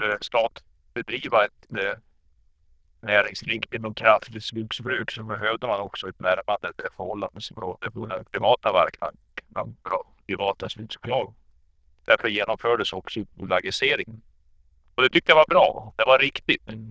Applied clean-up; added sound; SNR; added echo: neural diffusion model UNIVERSE++.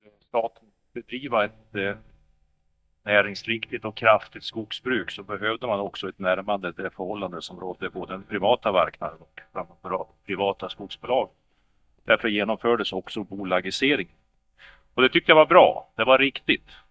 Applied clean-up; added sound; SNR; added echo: neural mask model DeepFilterNet 3.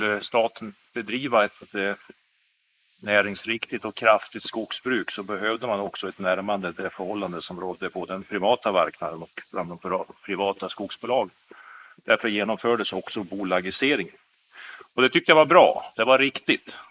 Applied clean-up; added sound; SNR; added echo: neural mask model Resemble Enhance denoiser.